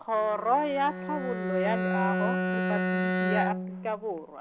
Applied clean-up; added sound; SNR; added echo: none; Bowed string instrument; 0 dB; none.